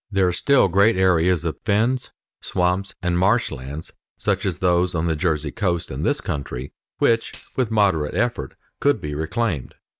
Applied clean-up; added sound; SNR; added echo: neural mask model RNNoise.